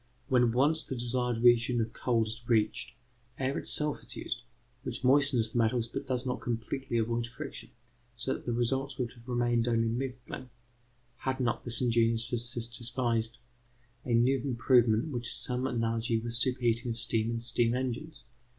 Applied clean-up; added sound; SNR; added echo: none; none; none; none.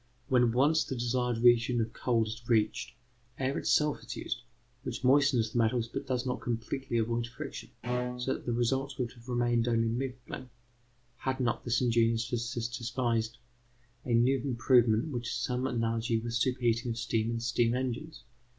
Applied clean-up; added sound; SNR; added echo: none; Bowed string instrument; 8 dB; none.